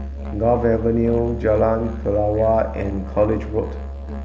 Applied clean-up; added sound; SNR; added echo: none; Musical instrument; 8 dB; none.